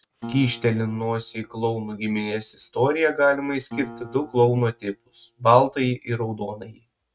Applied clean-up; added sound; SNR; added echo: neural mask model RNNoise.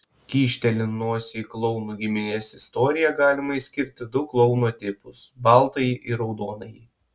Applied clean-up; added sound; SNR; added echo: none; none; none; none.